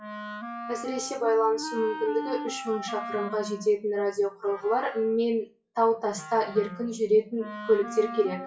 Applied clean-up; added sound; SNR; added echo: classical method WPE with log-MMSE.